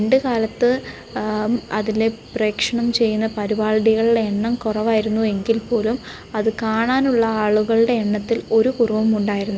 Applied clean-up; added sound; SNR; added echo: none; none; none; none.